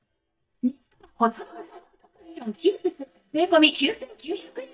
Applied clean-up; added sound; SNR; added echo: neural mask model DeepFilterNet 3.